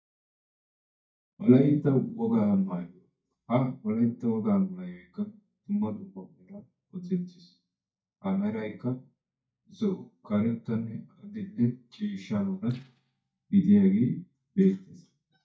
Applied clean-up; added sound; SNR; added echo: neural mask model DeepFilterNet 3.